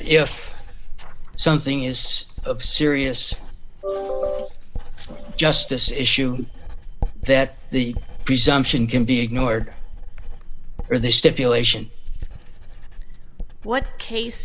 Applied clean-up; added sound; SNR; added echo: none; Writing; 5 dB; none.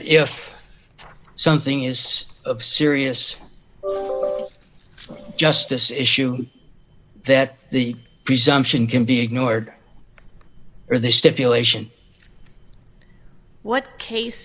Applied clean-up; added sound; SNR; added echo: none; none; none; none.